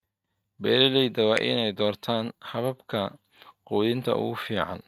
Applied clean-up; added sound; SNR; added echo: neural mask model RNNoise.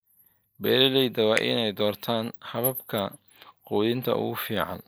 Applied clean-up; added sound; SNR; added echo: neural mask model Resemble Enhance denoiser.